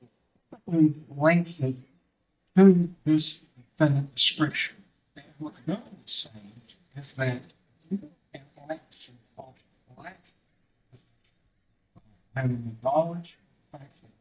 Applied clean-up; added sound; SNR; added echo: neural mask model DeepFilterNet 3.